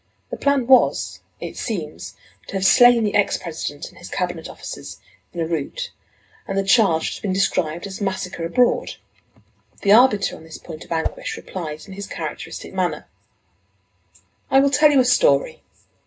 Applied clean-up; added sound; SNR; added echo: none; Whoosh, swoosh, swish; 3 dB; reverberation time 0.2 s.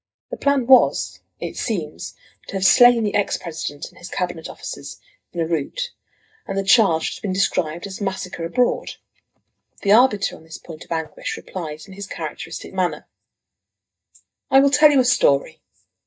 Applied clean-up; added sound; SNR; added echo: neural mask model DeepFilterNet 3.